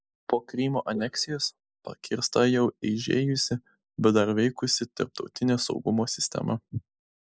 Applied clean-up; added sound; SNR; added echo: neural mask model Resemble Enhance denoiser.